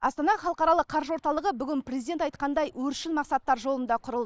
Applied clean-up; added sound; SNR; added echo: neural mask model Resemble Enhance denoiser.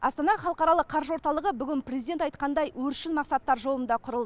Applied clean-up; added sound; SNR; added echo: none; none; none; none.